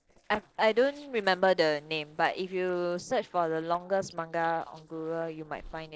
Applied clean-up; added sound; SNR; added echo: neural separator model SepFormer DNS4.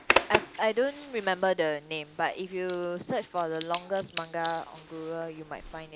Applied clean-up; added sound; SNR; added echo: none; Zipper (clothing); 3 dB; none.